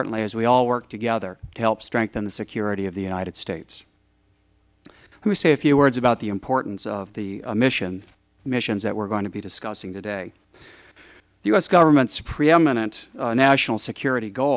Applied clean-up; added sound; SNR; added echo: none; none; none; none.